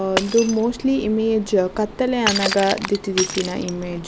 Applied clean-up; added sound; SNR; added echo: none; Shatter; 8 dB; none.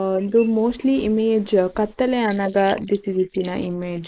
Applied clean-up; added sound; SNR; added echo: neural mask model Resemble Enhance denoiser.